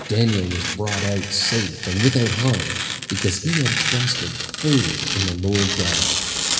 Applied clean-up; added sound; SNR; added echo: none; Tearing; 3 dB; reverberation time 1.6 s.